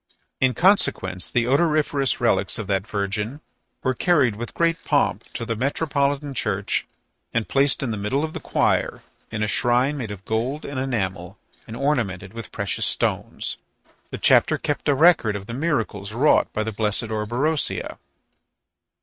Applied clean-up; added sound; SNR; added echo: neural mask model RNNoise.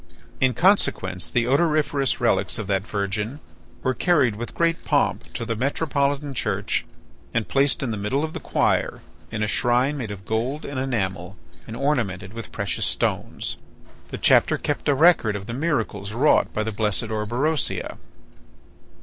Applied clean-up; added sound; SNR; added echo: none; Chewing, mastication; 10 dB; none.